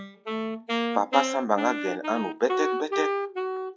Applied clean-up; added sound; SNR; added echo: classical method log-MMSE.